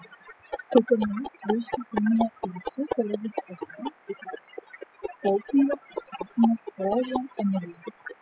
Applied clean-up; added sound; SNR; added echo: classical method spectral subtraction.